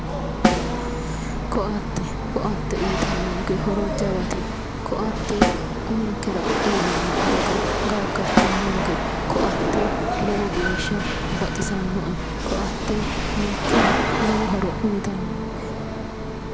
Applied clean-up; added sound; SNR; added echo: none; Rattle / Chatter / Hiss / Engine / Mechanisms + Snare drum; -4 dB; none.